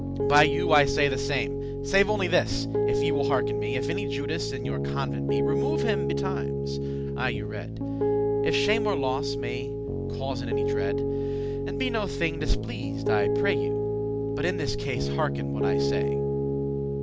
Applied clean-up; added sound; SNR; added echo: none; Piano; -3 dB; none.